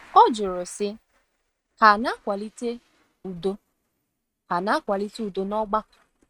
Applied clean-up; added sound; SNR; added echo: neural mask model RNNoise.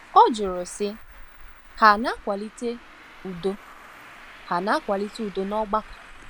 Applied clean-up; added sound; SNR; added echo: none; Traffic noise, roadway noise; 19 dB; none.